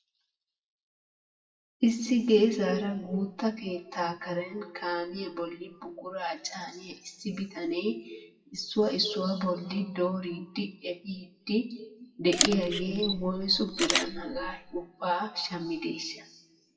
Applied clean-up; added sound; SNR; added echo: classical method WPE with log-MMSE.